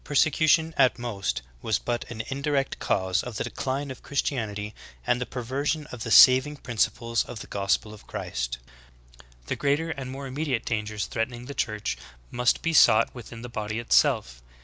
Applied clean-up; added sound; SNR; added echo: none; none; none; none.